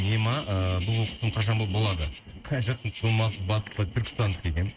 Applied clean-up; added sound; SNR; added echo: neural mask model RNNoise.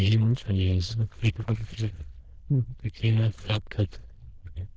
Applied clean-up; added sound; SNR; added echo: neural diffusion model UNIVERSE++.